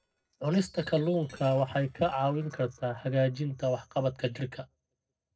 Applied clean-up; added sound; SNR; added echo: neural separator model SepFormer DNS4.